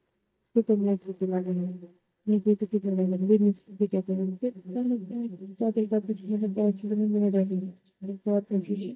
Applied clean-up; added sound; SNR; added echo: neural mask model DeepFilterNet 3.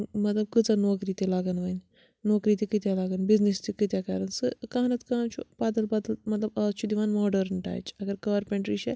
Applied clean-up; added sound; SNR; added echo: none; none; none; none.